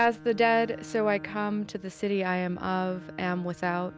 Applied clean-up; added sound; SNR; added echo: none; Bowed string instrument; 17 dB; none.